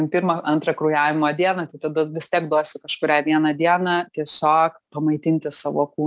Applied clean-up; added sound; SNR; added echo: none; none; none; none.